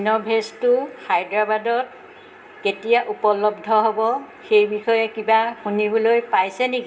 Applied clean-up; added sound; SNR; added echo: none; none; none; reverberation time 0.5 s.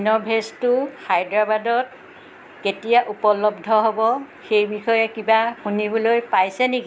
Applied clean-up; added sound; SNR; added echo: none; none; none; none.